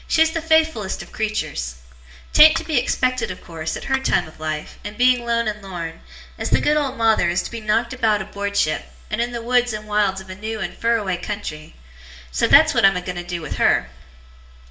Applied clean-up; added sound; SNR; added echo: none; Dishes, pots, and pans / Chink, clink; 12 dB; reverberation time 0.5 s.